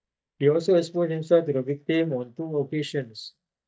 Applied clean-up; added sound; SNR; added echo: neural mask model DeepFilterNet 3.